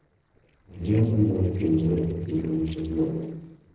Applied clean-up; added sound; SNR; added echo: neural separator model SepFormer DNS4.